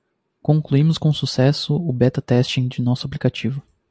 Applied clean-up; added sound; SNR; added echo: none; none; none; none.